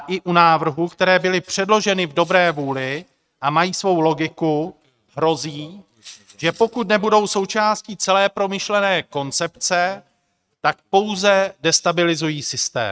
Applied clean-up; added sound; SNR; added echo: neural mask model RNNoise.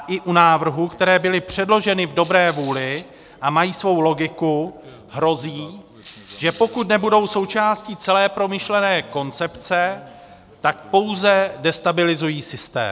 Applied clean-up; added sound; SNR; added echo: none; Rattle / Rattle (instrument); 18 dB; none.